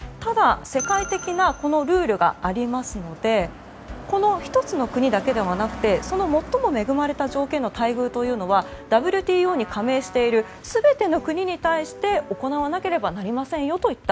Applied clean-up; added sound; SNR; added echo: none; Trumpet + Car passing by; 18 dB; none.